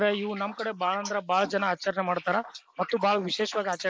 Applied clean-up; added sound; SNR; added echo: neural mask model Resemble Enhance denoiser.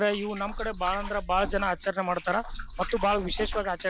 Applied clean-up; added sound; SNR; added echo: none; Liquid; 8 dB; none.